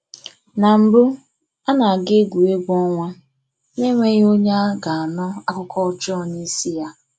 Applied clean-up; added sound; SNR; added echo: none; none; none; none.